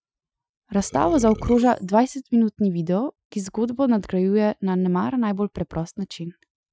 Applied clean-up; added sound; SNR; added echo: classical method Wiener filter.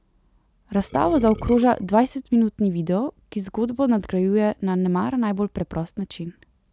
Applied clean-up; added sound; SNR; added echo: none; Burping, eructation; 14 dB; none.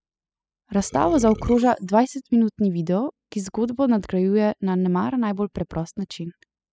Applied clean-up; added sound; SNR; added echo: classical method spectral subtraction.